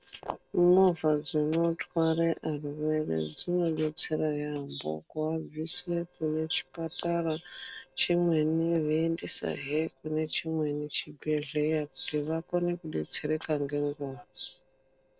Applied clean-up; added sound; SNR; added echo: neural separator model SepFormer DNS4.